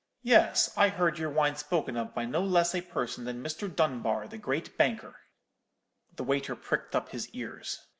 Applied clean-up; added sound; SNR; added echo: none; none; none; none.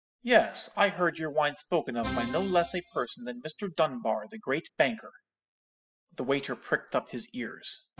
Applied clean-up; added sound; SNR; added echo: classical method spectral subtraction.